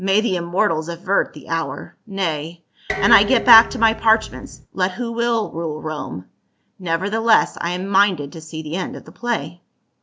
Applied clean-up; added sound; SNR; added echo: none; Dishes, pots, and pans; 11 dB; none.